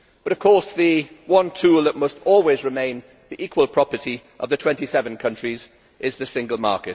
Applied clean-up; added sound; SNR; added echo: none; none; none; none.